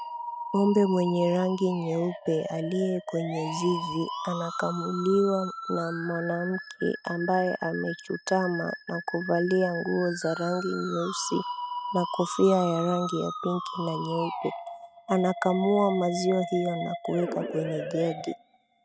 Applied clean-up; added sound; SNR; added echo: neural mask model RNNoise.